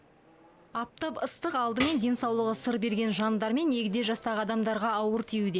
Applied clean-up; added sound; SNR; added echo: none; Tambourine; -3 dB; none.